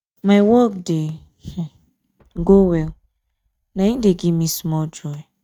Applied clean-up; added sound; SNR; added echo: neural mask model RNNoise.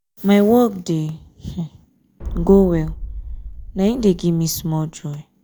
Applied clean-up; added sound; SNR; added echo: none; Boom; 11 dB; none.